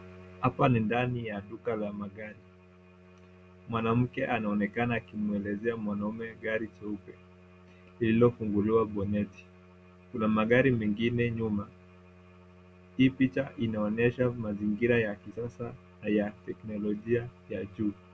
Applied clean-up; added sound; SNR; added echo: none; none; none; none.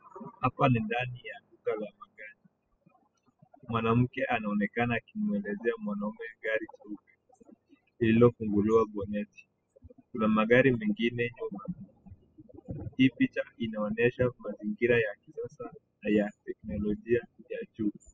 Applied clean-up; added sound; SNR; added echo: classical method spectral subtraction.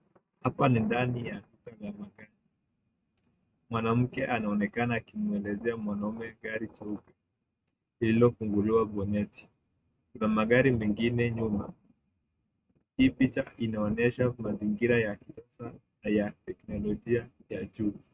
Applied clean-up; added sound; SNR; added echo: neural mask model RNNoise.